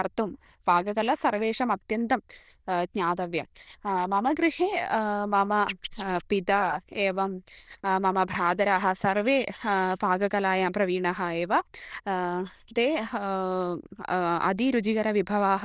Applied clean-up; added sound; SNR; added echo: neural diffusion model UNIVERSE++.